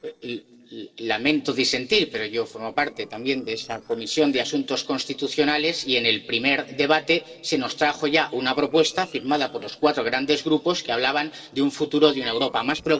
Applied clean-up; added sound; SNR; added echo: neural separator model SepFormer DNS4.